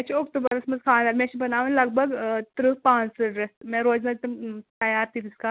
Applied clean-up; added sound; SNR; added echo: none; none; none; none.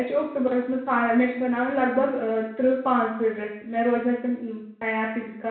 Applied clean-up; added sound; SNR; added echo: none; none; none; reverberation time 0.7 s.